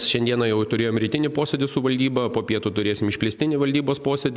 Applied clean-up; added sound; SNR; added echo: none; none; none; none.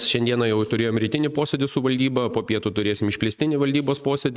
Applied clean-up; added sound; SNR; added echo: neural mask model RNNoise.